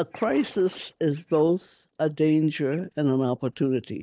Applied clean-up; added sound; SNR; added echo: neural mask model DeepFilterNet 3.